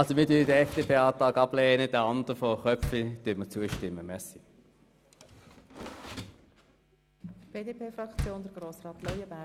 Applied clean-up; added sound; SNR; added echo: none; Door; 14 dB; none.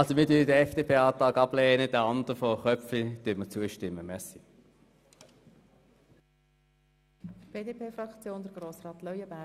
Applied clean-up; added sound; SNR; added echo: none; none; none; none.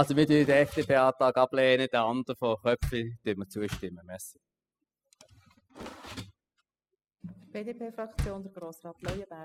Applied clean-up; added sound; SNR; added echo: classical method spectral subtraction.